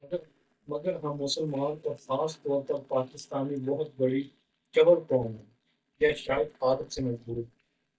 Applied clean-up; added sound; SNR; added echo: neural mask model DeepFilterNet 3.